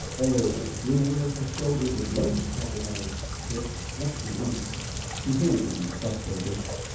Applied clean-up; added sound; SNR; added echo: none; Rain; 4 dB; reverberation time 0.7 s.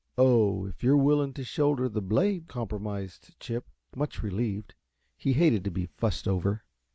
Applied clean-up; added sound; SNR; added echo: none; none; none; none.